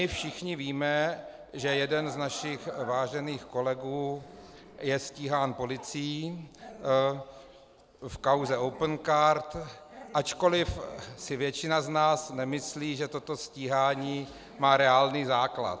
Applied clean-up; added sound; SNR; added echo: none; Growling; 20 dB; none.